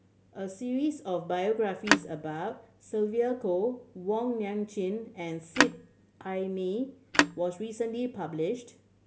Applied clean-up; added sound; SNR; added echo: none; Telephone; -1 dB; none.